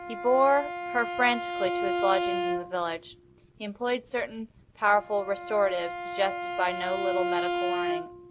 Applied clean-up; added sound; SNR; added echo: none; Bowed string instrument; 4 dB; none.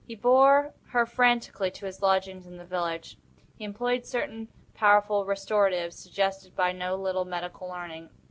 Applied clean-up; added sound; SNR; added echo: none; none; none; none.